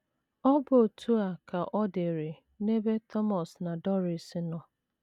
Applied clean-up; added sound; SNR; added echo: none; none; none; none.